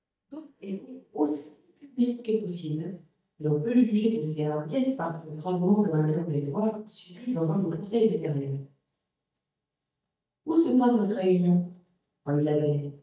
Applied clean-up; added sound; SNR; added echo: neural mask model DeepFilterNet 3.